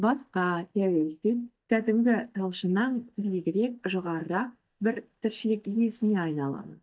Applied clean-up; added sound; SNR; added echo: neural mask model DeepFilterNet 3.